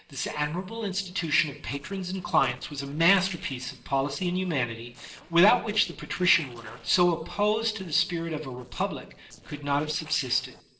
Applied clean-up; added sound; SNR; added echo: neural separator model SepFormer DNS4.